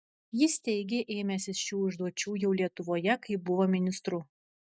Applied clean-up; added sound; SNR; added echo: none; none; none; none.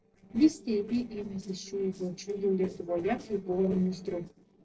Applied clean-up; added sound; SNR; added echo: neural separator model SepFormer DNS4.